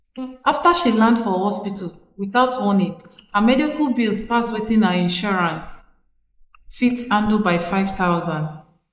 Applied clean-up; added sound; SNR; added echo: neural mask model Resemble Enhance denoiser.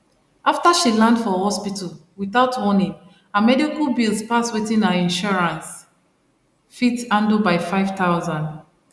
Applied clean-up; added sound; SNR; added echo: none; none; none; none.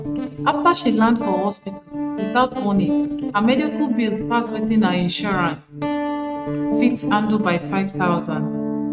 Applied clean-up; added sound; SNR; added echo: neural mask model RNNoise.